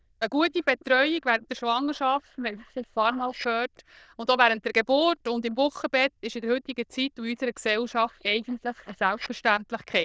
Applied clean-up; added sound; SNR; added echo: neural diffusion model UNIVERSE++.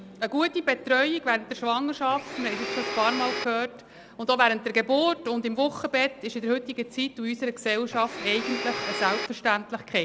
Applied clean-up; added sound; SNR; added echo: none; Domestic sounds, home sounds; 5 dB; none.